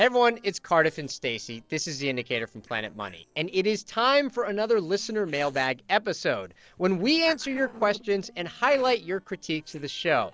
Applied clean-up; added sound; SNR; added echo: neural separator model SepFormer DNS4.